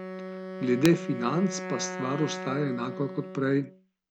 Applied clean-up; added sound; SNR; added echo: none; Wind instrument, woodwind instrument; 9 dB; none.